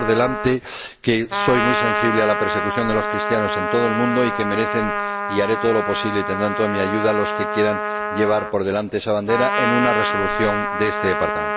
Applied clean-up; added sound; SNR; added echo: none; Trumpet; 2 dB; none.